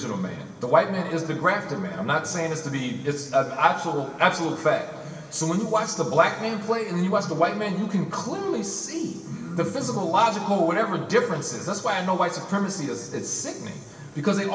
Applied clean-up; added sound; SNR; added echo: none; none; none; reverberation time 2.6 s.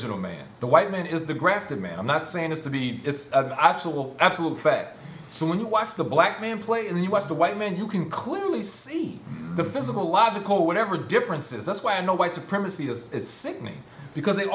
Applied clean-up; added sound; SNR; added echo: none; none; none; none.